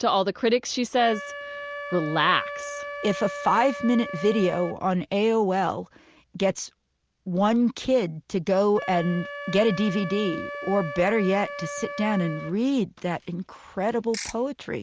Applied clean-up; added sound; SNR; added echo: none; Wind instrument, woodwind instrument + Ratchet, pawl / Percussion; 12 dB; none.